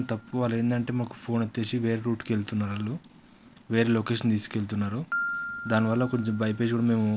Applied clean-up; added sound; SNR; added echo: none; Piano; 14 dB; none.